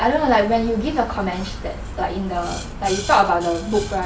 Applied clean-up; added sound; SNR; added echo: none; Boiling; 16 dB; none.